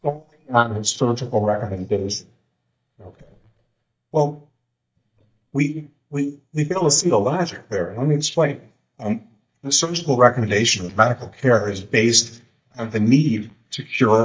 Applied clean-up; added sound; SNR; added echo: neural mask model DeepFilterNet 3.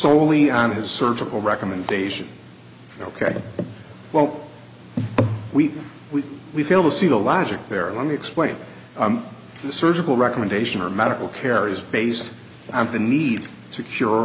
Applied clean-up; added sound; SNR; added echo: none; none; none; none.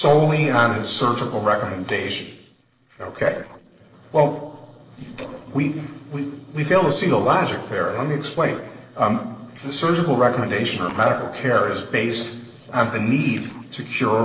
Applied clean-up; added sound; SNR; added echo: neural separator model SepFormer DNS4.